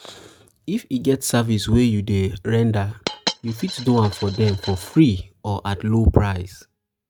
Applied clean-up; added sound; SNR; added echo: neural mask model RNNoise.